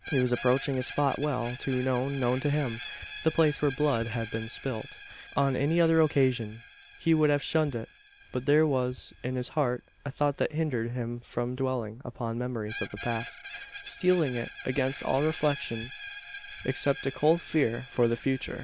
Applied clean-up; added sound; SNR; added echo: none; Screech; 11 dB; none.